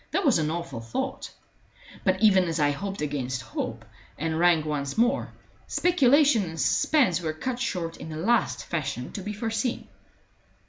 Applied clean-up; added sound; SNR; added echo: none; none; none; none.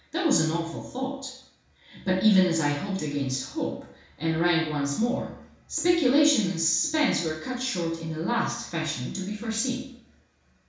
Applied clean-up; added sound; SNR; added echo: none; none; none; reverberation time 0.6 s.